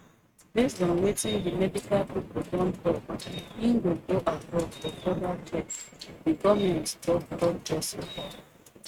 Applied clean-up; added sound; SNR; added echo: neural mask model RNNoise.